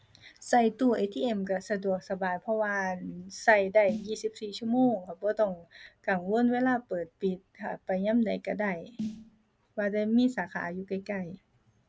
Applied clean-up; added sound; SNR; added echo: none; Snare drum; 14 dB; none.